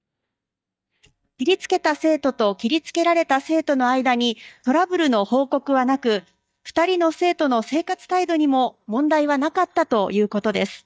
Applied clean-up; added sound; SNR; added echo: neural mask model DeepFilterNet 3.